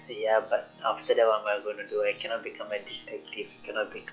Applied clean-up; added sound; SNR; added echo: classical method log-MMSE.